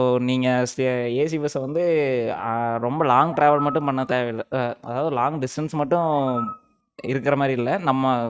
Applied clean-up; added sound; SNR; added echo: neural mask model RNNoise.